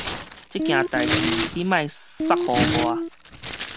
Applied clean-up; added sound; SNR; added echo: none; Tearing + Guitar; -2 dB; none.